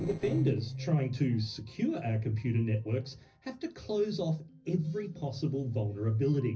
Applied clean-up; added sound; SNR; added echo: neural separator model SepFormer DNS4.